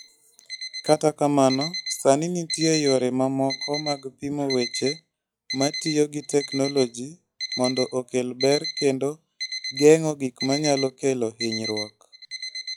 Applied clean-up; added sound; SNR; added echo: classical method log-MMSE.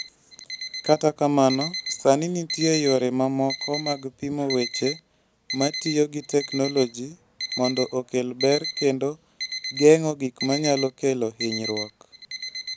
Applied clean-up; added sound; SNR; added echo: none; Alarm; 10 dB; none.